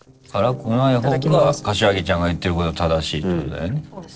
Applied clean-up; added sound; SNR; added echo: neural separator model SepFormer DNS4.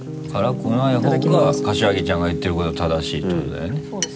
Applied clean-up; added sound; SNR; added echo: none; Piano; 5 dB; none.